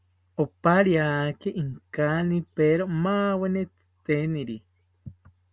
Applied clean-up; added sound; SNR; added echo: none; none; none; none.